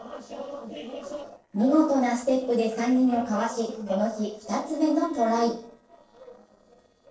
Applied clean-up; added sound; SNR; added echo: neural separator model SepFormer DNS4.